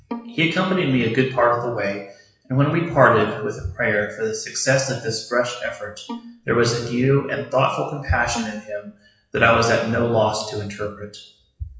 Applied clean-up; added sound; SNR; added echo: classical method WPE with log-MMSE.